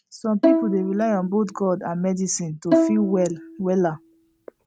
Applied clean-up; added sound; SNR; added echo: none; Bowed string instrument; 2 dB; none.